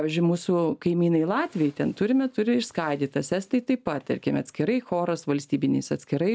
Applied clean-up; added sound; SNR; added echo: none; none; none; none.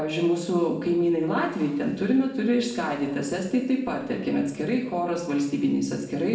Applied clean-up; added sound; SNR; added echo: none; none; none; reverberation time 0.8 s.